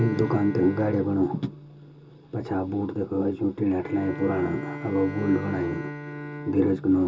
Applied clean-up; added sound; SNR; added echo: none; Bowed string instrument; 11 dB; reverberation time 0.2 s.